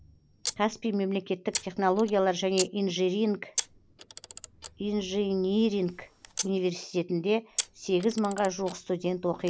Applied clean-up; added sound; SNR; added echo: none; Camera; 12 dB; none.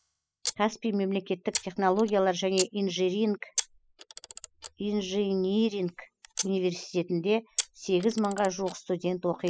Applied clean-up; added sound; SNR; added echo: classical method spectral subtraction.